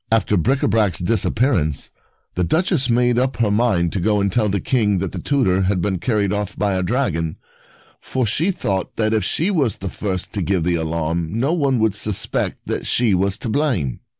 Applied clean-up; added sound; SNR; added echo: none; none; none; none.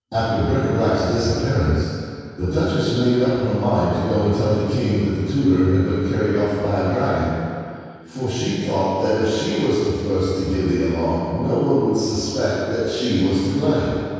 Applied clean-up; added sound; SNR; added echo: none; none; none; reverberation time 2.2 s.